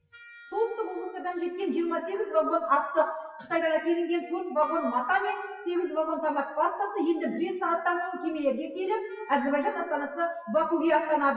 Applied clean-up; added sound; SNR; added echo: classical method WPE with log-MMSE.